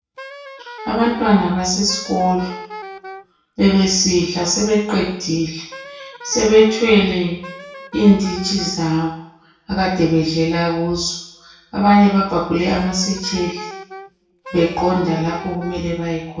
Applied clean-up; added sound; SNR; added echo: none; Wind instrument, woodwind instrument; 16 dB; reverberation time 0.6 s.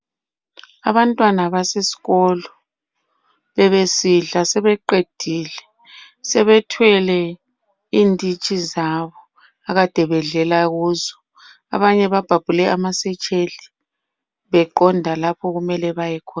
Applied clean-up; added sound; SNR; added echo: none; none; none; none.